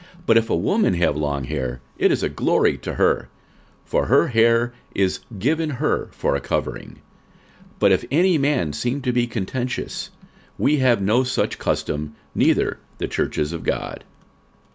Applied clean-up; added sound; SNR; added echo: none; none; none; none.